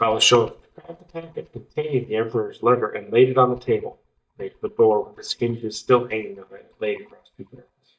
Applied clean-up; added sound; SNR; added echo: neural mask model DeepFilterNet 3.